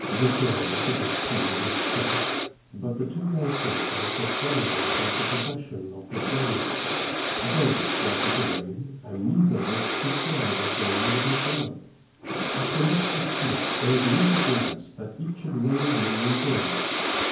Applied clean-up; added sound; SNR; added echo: none; Breathing; 0 dB; reverberation time 0.9 s.